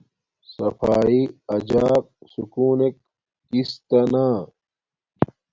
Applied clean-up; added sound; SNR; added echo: none; none; none; none.